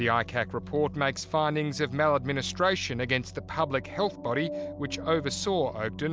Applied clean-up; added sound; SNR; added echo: none; none; none; none.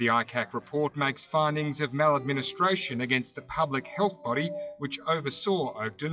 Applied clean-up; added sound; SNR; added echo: classical method WPE with log-MMSE.